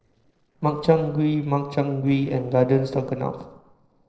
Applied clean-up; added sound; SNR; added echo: neural separator model SepFormer DNS4.